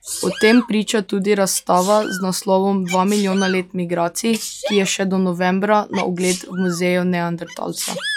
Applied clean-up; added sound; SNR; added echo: classical method log-MMSE.